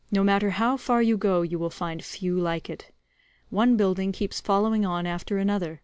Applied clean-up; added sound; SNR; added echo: none; none; none; none.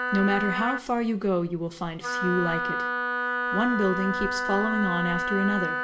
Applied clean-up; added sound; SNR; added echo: none; Wind instrument, woodwind instrument; 2 dB; reverberation time 0.6 s.